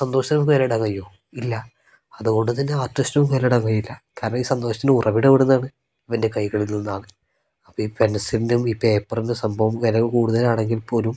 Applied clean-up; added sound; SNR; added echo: none; none; none; none.